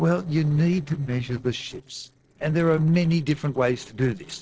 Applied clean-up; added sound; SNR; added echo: neural separator model SepFormer DNS4.